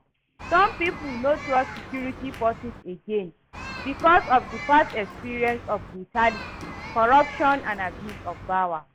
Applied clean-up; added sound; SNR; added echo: none; Human group actions; 13 dB; none.